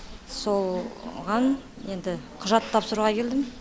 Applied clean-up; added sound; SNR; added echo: none; Bird; 20 dB; none.